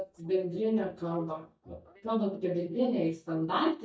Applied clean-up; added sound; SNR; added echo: neural mask model DeepFilterNet 3.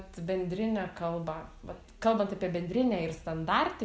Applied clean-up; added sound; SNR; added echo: none; none; none; none.